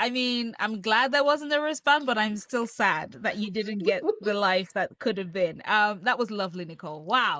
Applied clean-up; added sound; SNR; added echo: neural mask model Resemble Enhance denoiser.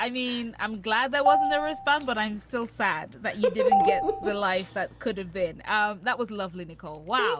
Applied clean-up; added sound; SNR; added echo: none; Marimba, xylophone; 2 dB; none.